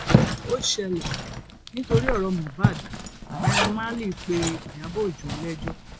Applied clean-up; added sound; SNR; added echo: none; Zipper (clothing); -3 dB; none.